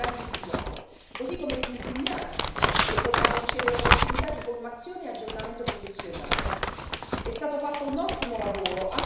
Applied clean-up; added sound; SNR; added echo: none; Crumpling, crinkling; -4 dB; reverberation time 1.0 s.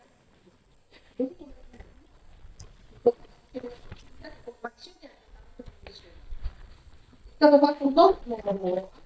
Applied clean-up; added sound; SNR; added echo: neural mask model DeepFilterNet 3.